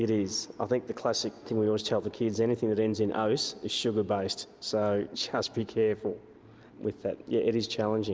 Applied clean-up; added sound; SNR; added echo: none; none; none; none.